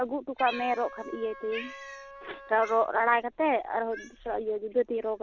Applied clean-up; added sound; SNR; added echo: none; Trumpet + Cat; 16 dB; none.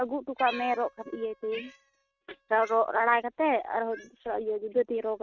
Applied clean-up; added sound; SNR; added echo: neural mask model RNNoise.